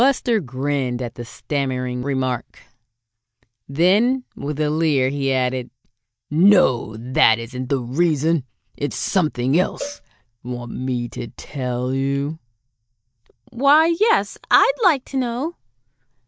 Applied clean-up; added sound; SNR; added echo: neural mask model DeepFilterNet 3.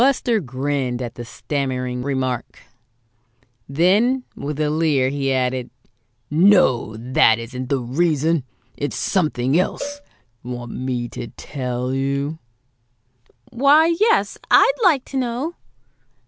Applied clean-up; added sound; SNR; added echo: none; Cowbell; 16 dB; none.